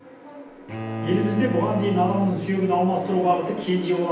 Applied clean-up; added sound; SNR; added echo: none; Bowed string instrument; 8 dB; reverberation time 0.9 s.